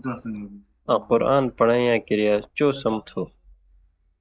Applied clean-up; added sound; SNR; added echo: neural mask model DeepFilterNet 3.